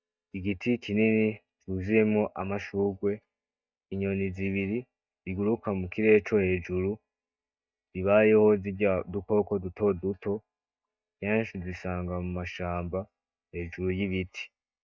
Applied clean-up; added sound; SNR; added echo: neural mask model DeepFilterNet 3.